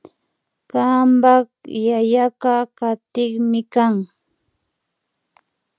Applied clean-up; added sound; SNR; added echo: none; none; none; none.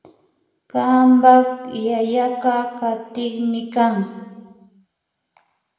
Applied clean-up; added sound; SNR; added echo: none; none; none; reverberation time 1.2 s.